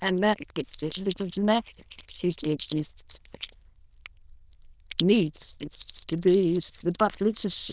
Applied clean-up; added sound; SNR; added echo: neural diffusion model UNIVERSE++.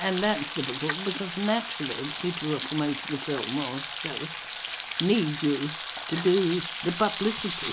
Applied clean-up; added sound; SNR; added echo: none; Frying (food); 6 dB; none.